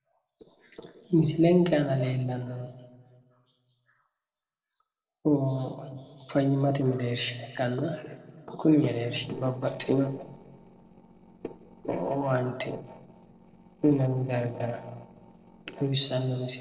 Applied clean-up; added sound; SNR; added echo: neural separator model SepFormer DNS4.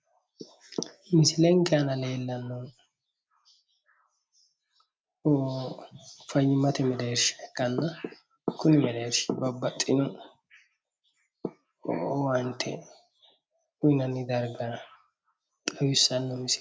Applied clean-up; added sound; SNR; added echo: none; none; none; none.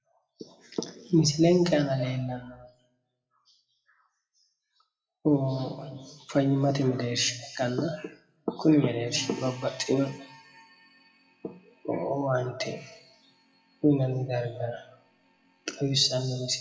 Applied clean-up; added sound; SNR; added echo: classical method WPE with log-MMSE.